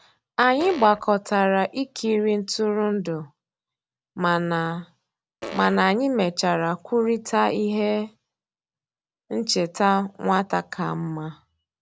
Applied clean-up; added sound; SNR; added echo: none; Fart; 12 dB; none.